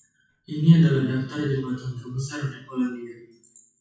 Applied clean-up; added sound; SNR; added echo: classical method WPE with log-MMSE.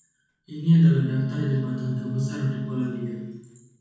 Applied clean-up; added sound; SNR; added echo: none; Wind instrument, woodwind instrument; 12 dB; reverberation time 1.1 s.